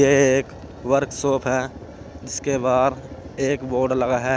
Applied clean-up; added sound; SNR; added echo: none; none; none; none.